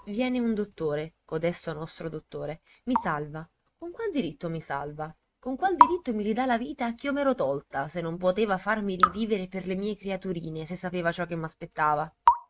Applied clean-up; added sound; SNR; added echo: neural mask model RNNoise.